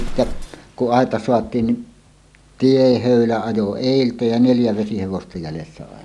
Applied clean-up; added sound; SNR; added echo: none; Explosion; 15 dB; none.